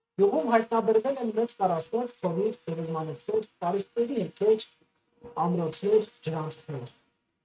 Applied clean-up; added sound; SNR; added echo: neural mask model RNNoise.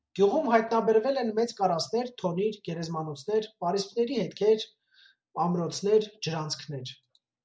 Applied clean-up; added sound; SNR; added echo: none; none; none; none.